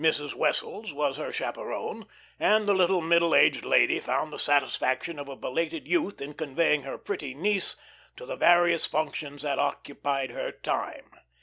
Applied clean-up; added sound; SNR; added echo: none; none; none; none.